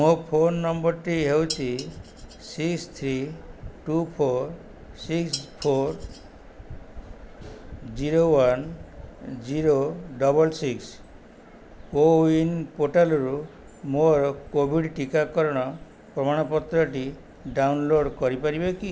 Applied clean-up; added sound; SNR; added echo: none; Dishes, pots, and pans; 15 dB; none.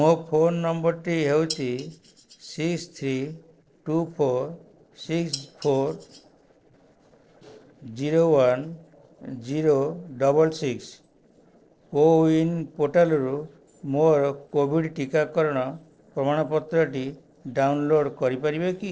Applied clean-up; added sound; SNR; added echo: neural separator model SepFormer DNS4.